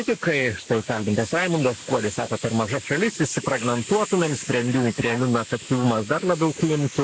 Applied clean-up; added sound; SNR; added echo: neural mask model Resemble Enhance denoiser.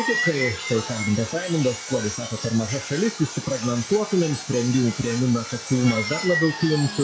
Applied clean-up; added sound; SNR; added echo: classical method log-MMSE.